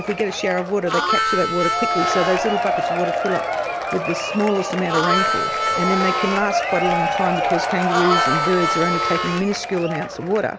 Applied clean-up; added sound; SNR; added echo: none; Applause / Crowd / Cheering + Harmonica; -1 dB; none.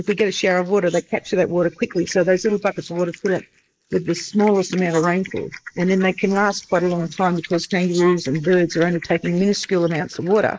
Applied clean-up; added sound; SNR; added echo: neural mask model Resemble Enhance denoiser.